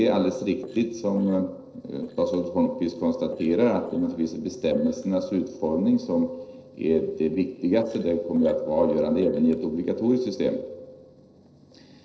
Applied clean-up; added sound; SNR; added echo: neural separator model SepFormer DNS4.